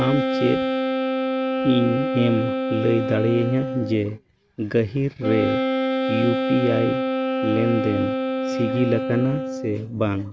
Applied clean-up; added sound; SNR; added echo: none; Wind instrument, woodwind instrument; 1 dB; none.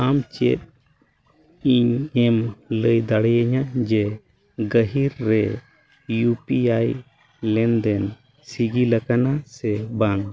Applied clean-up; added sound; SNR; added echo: none; none; none; none.